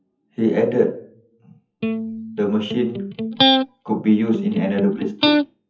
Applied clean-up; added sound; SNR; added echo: classical method WPE with log-MMSE.